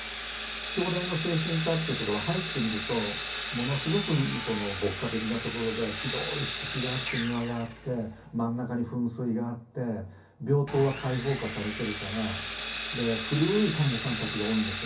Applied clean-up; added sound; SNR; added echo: none; Sawing; 6 dB; reverberation time 0.3 s.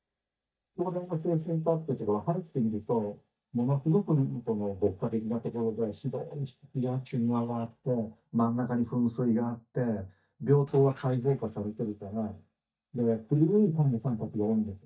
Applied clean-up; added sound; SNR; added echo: neural mask model DeepFilterNet 3.